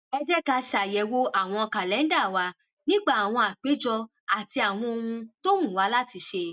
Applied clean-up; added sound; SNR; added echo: none; none; none; none.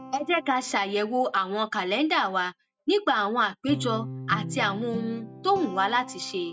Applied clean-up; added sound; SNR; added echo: none; Guitar; 13 dB; none.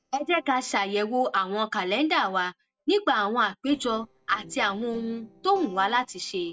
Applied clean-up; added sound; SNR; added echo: neural separator model SepFormer DNS4.